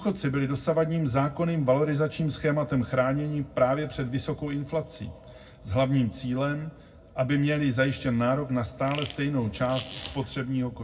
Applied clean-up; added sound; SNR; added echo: none; Fart; 14 dB; reverberation time 0.4 s.